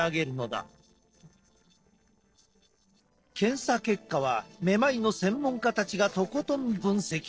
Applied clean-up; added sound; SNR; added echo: neural separator model SepFormer DNS4.